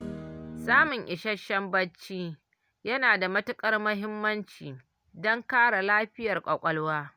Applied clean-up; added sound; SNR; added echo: none; Guitar; 10 dB; none.